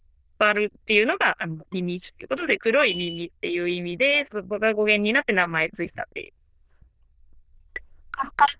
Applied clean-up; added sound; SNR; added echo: neural diffusion model UNIVERSE++.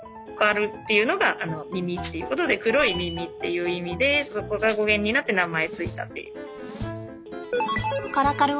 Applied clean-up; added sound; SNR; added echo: none; Glass + Telephone; 18 dB; none.